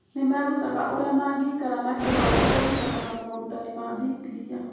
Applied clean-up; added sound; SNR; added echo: none; Animal; -1 dB; reverberation time 1.3 s.